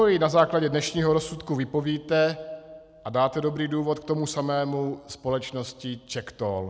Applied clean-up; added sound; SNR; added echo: none; none; none; none.